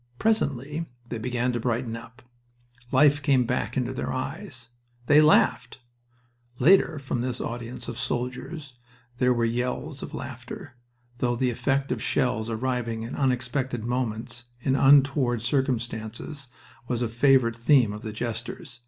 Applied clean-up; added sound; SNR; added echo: none; none; none; none.